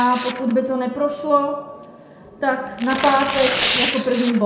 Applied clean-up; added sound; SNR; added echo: none; Tearing; 4 dB; reverberation time 0.6 s.